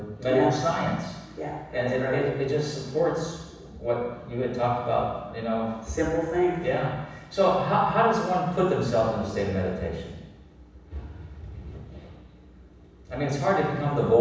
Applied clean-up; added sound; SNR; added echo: none; none; none; reverberation time 1.1 s.